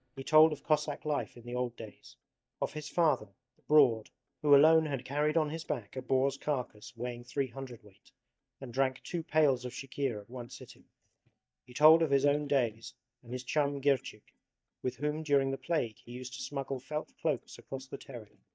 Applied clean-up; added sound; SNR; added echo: neural mask model DeepFilterNet 3.